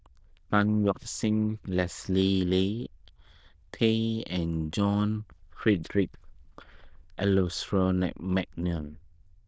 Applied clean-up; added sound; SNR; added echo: neural diffusion model UNIVERSE++.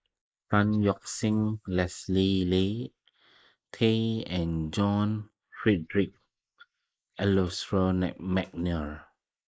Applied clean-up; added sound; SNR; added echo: neural mask model Resemble Enhance denoiser.